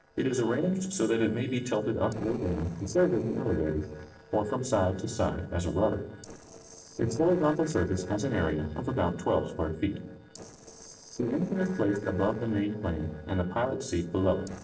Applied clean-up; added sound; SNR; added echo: neural separator model SepFormer DNS4.